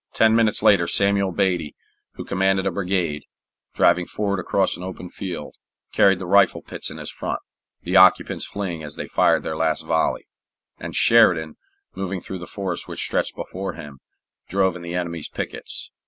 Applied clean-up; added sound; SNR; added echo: none; none; none; none.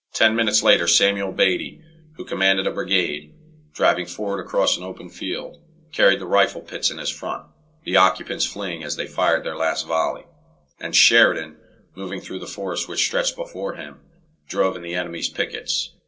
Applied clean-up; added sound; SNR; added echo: none; none; none; reverberation time 0.2 s.